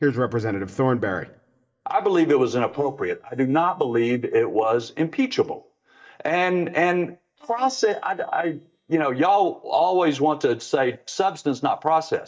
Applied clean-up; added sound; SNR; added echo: neural mask model DeepFilterNet 3.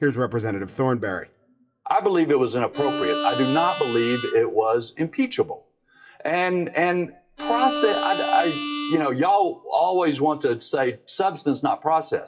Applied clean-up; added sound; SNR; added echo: classical method WPE with log-MMSE.